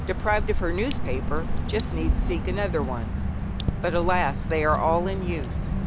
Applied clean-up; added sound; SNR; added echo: none; Drip / Water; -2 dB; none.